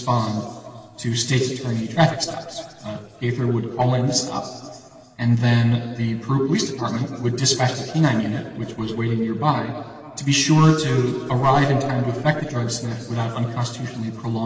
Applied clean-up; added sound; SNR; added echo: none; none; none; reverberation time 2.5 s.